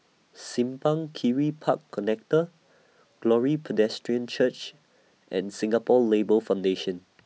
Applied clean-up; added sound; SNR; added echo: none; none; none; none.